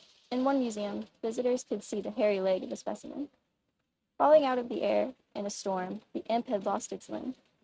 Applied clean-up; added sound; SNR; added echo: neural mask model RNNoise.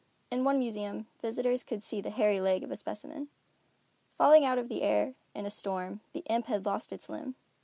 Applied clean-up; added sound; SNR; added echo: none; none; none; none.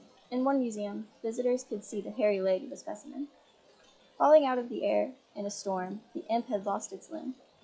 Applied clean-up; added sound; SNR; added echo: classical method log-MMSE.